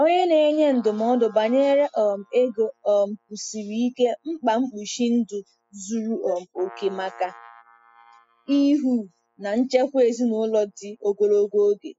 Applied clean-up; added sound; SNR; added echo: classical method spectral subtraction.